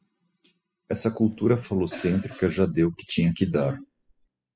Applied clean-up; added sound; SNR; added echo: classical method spectral subtraction.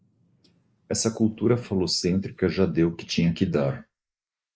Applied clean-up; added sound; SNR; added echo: neural mask model Resemble Enhance denoiser.